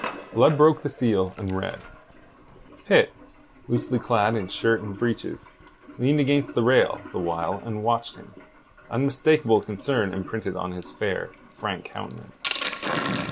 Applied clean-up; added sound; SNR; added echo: none; Sink (filling or washing); 12 dB; none.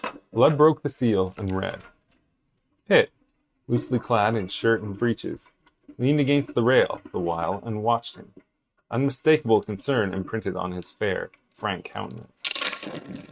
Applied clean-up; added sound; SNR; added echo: neural mask model RNNoise.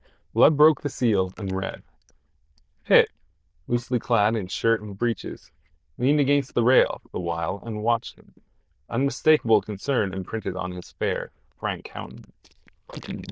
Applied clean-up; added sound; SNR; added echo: neural diffusion model UNIVERSE++.